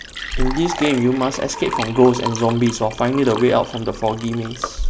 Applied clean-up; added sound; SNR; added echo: none; Liquid; 7 dB; none.